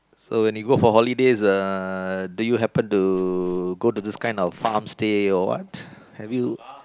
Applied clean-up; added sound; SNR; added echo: none; none; none; none.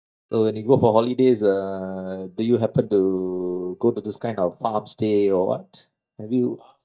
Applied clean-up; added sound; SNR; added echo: neural mask model DeepFilterNet 3.